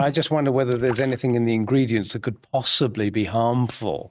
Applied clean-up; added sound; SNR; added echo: neural mask model RNNoise.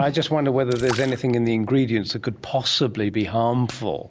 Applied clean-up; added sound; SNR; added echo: none; Splash, splatter; 17 dB; none.